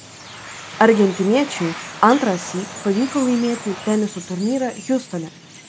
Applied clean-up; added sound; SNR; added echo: none; Chirp, tweet + Domestic sounds, home sounds; 14 dB; none.